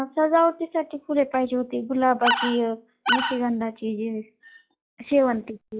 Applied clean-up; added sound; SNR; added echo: classical method log-MMSE.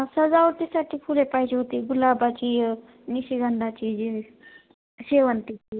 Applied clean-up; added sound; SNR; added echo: none; none; none; none.